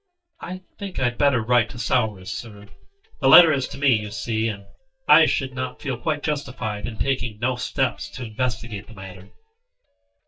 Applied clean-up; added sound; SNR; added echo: neural mask model DeepFilterNet 3.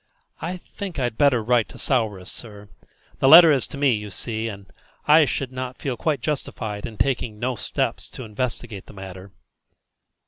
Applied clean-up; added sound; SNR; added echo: none; none; none; none.